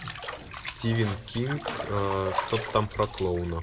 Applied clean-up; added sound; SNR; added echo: none; Bathtub (filling or washing); 7 dB; reverberation time 0.7 s.